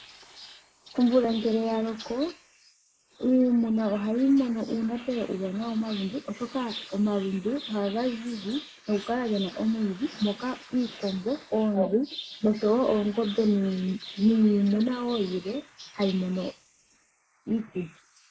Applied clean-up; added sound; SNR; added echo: neural mask model Resemble Enhance denoiser.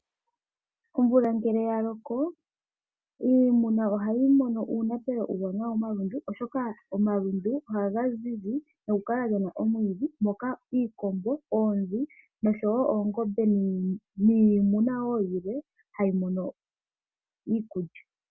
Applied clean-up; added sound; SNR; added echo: none; none; none; none.